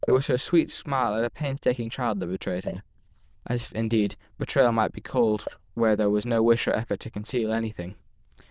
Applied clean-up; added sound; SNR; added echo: neural diffusion model UNIVERSE++.